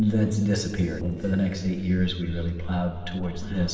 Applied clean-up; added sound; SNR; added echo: neural separator model SepFormer DNS4.